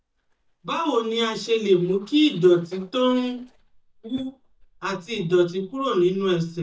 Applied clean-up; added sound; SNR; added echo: neural mask model DeepFilterNet 3.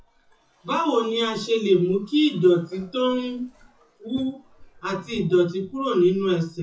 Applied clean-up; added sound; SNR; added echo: classical method WPE with log-MMSE.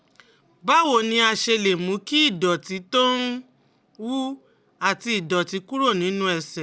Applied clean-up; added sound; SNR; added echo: none; none; none; none.